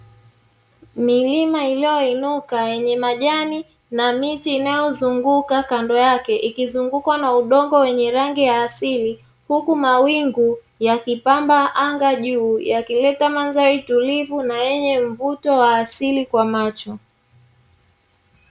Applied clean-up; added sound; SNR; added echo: none; none; none; none.